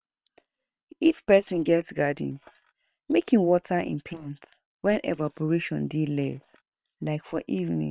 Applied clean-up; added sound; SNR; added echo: neural separator model SepFormer WHAM!.